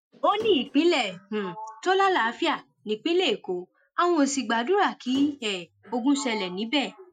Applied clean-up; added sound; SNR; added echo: classical method Wiener filter.